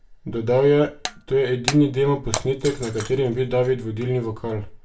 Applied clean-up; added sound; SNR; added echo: none; Shatter; 13 dB; reverberation time 0.2 s.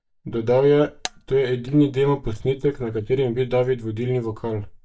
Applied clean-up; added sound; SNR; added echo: neural mask model DeepFilterNet 3.